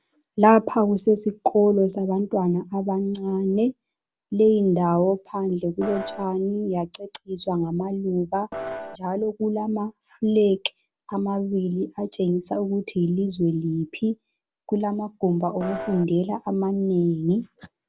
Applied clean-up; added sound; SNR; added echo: none; Piano; 8 dB; none.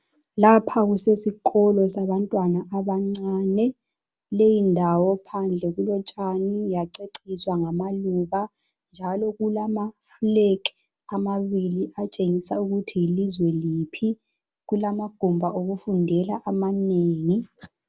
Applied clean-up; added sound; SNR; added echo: none; none; none; none.